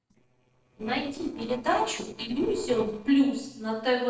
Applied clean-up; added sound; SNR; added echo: neural separator model SepFormer DNS4.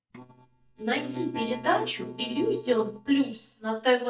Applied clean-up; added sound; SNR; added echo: neural mask model DeepFilterNet 3.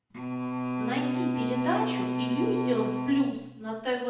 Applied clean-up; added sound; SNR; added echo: none; Bowed string instrument; 0 dB; reverberation time 0.9 s.